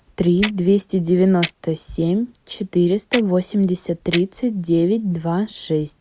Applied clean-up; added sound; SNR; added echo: none; Clock; 14 dB; none.